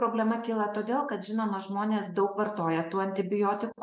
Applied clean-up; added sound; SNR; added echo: none; none; none; none.